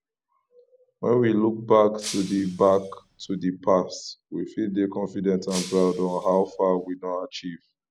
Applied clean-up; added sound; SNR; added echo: none; Shatter; 16 dB; none.